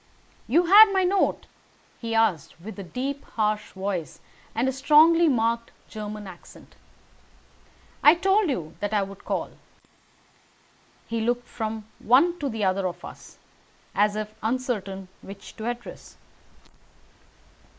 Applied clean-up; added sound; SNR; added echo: neural mask model Resemble Enhance denoiser.